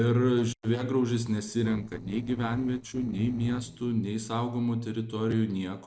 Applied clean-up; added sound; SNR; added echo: neural separator model SepFormer DNS4.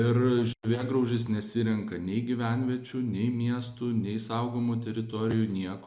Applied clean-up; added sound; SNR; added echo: none; none; none; none.